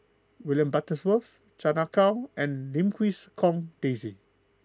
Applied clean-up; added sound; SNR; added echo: none; none; none; none.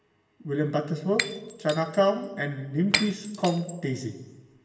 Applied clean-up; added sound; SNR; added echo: none; Shatter; 7 dB; reverberation time 1.1 s.